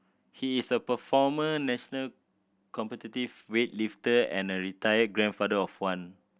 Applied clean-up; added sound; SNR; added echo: none; none; none; none.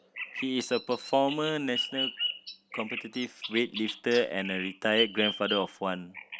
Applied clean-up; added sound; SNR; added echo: none; Bird vocalization, bird call, bird song; 7 dB; none.